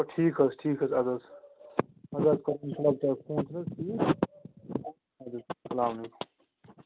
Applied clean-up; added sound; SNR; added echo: none; none; none; none.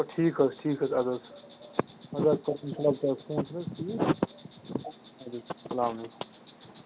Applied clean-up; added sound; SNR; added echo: none; Insect; 20 dB; none.